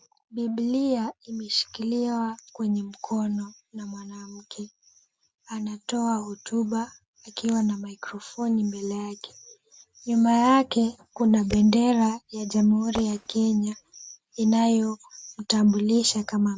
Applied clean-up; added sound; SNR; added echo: none; Fireworks; 17 dB; none.